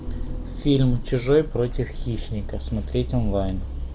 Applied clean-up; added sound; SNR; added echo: none; none; none; none.